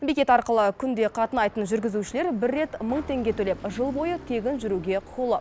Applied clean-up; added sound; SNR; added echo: none; none; none; none.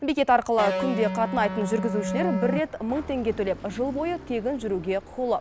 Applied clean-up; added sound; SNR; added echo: none; Electric guitar; 3 dB; none.